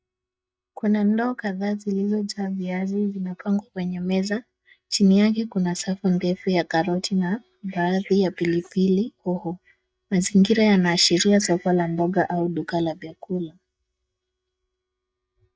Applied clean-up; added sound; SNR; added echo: neural mask model DeepFilterNet 3.